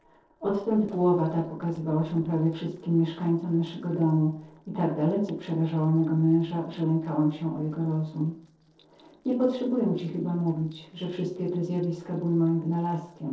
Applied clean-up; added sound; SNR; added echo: neural separator model SepFormer DNS4.